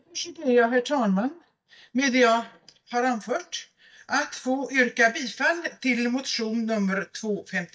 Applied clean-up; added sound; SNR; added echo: neural mask model DeepFilterNet 3.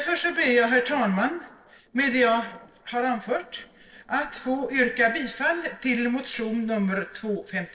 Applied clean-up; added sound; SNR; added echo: neural separator model SepFormer DNS4.